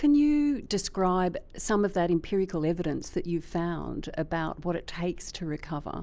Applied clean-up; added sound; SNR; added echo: none; none; none; none.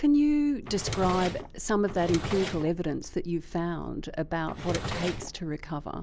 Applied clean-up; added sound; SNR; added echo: none; Drawer open or close; 8 dB; none.